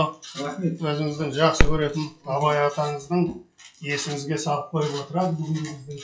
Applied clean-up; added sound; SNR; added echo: classical method WPE with log-MMSE.